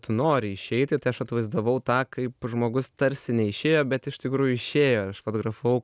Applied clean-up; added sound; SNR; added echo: none; Chirp, tweet; -5 dB; none.